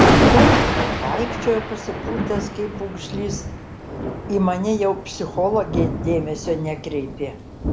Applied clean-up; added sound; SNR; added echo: none; Thunder; -3 dB; reverberation time 0.5 s.